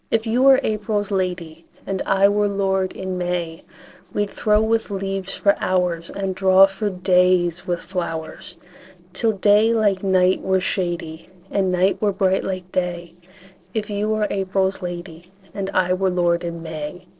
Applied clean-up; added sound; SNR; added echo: neural separator model SepFormer DNS4.